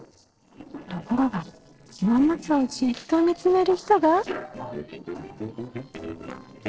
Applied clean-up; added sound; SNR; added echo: neural separator model SepFormer DNS4.